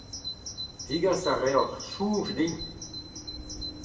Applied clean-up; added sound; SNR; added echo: none; Bird vocalization, bird call, bird song; 9 dB; reverberation time 0.7 s.